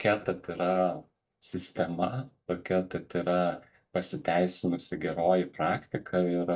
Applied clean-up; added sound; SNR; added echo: neural mask model DeepFilterNet 3.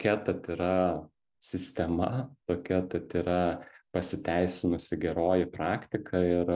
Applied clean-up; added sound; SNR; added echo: none; none; none; none.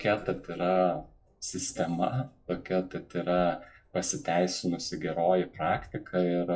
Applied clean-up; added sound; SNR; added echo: classical method WPE with log-MMSE.